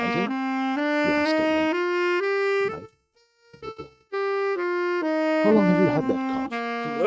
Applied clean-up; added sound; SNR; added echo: neural mask model RNNoise.